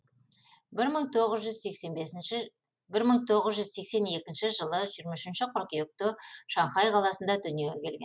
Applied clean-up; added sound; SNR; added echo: none; none; none; none.